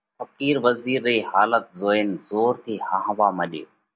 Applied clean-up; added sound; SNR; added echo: none; none; none; none.